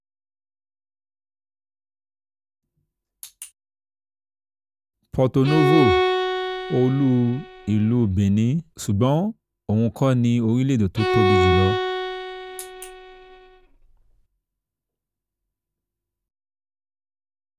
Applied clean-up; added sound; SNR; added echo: none; Bowed string instrument; 0 dB; none.